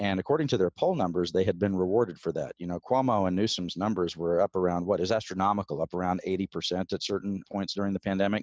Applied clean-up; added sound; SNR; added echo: none; none; none; none.